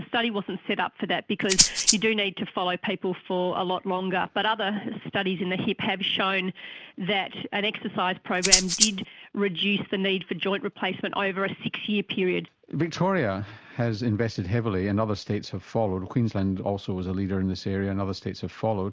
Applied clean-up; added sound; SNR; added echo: none; Rattle (instrument); -5 dB; none.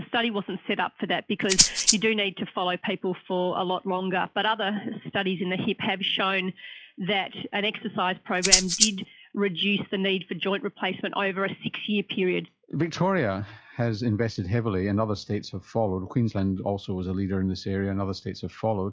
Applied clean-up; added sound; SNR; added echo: classical method log-MMSE.